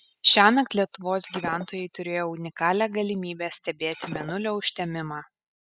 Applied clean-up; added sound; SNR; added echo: classical method spectral subtraction.